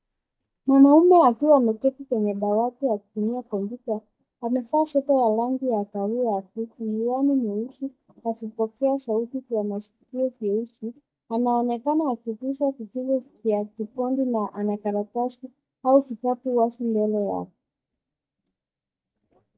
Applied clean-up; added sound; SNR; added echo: neural mask model DeepFilterNet 3.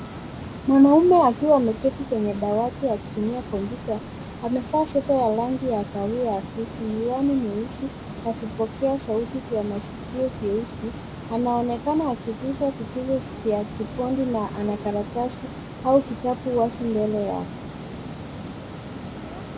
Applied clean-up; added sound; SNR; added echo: none; Water; 11 dB; none.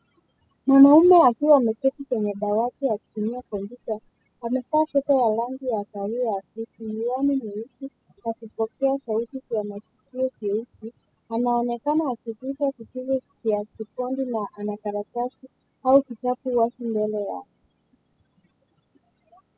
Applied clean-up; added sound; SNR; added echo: classical method spectral subtraction.